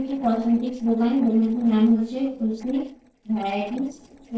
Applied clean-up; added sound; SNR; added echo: neural separator model SepFormer DNS4.